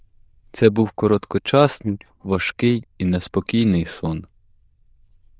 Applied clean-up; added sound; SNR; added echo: neural diffusion model UNIVERSE++.